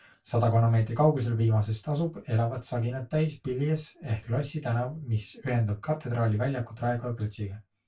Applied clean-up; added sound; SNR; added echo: none; none; none; reverberation time 0.2 s.